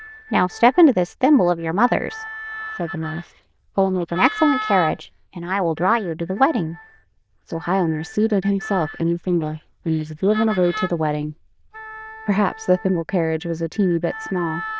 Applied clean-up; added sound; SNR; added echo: neural diffusion model UNIVERSE++.